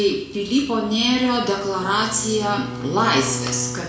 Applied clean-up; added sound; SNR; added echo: none; Bowed string instrument; 11 dB; reverberation time 0.6 s.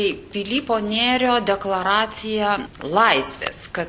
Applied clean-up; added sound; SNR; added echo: none; none; none; none.